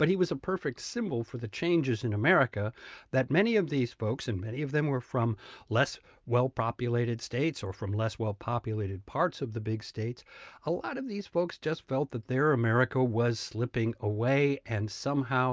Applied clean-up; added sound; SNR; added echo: none; none; none; none.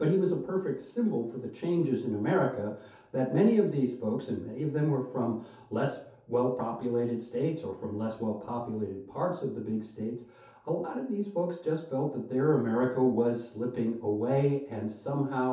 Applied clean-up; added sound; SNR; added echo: none; none; none; reverberation time 0.5 s.